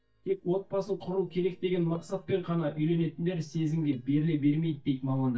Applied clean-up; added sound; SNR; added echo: neural mask model DeepFilterNet 3.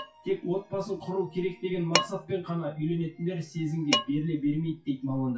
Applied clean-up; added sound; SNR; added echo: classical method WPE with log-MMSE.